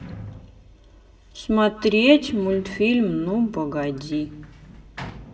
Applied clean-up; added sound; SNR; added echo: none; Sliding door; 20 dB; reverberation time 1.8 s.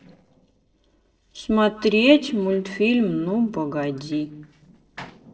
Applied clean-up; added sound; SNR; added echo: neural separator model SepFormer DNS4.